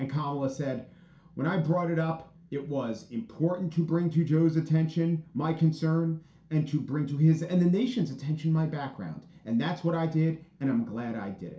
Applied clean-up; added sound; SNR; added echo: none; none; none; reverberation time 0.4 s.